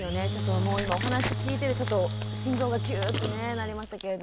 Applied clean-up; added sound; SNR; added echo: none; Engine / Drill; -1 dB; none.